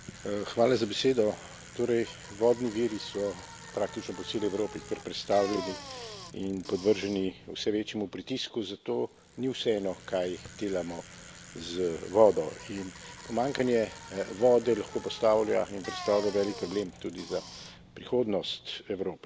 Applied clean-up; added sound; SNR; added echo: none; Bicycle; 16 dB; none.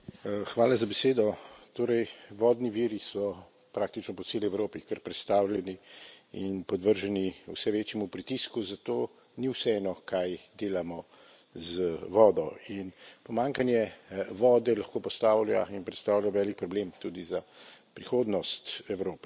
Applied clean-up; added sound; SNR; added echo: none; none; none; none.